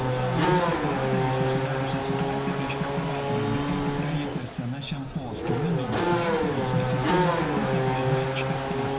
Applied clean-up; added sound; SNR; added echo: none; Race car, auto racing / Accelerating, revving, vroom; -4 dB; reverberation time 1.4 s.